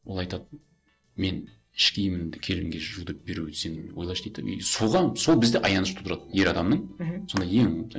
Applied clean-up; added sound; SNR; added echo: neural separator model SepFormer DNS4.